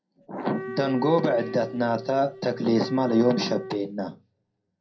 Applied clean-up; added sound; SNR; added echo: none; Wind instrument, woodwind instrument; 12 dB; reverberation time 0.2 s.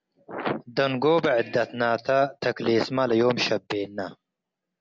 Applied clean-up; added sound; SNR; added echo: none; none; none; none.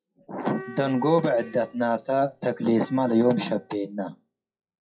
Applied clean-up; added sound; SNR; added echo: classical method WPE with log-MMSE.